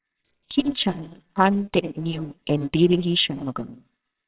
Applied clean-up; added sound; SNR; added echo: neural separator model SepFormer WHAMR!.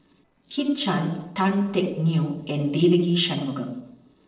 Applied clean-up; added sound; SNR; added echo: neural separator model SepFormer DNS4.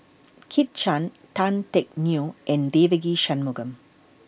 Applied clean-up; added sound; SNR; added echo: none; none; none; none.